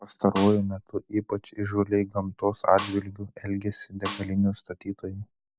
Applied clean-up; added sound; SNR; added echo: none; Snare drum; 10 dB; none.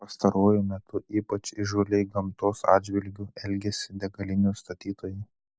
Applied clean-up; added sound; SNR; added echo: none; none; none; none.